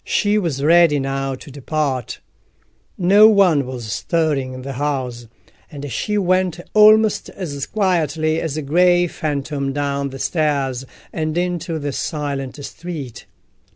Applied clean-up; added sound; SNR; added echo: none; none; none; none.